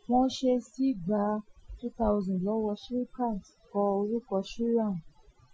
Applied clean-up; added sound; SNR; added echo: classical method Wiener filter.